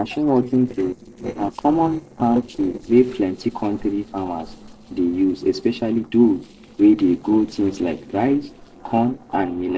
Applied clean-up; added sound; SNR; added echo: neural separator model SepFormer DNS4.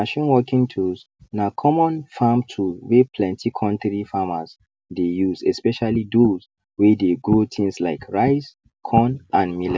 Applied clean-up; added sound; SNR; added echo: none; none; none; none.